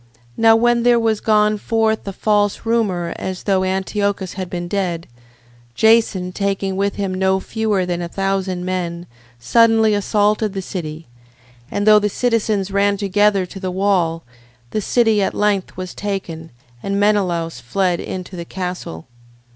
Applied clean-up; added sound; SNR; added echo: none; none; none; none.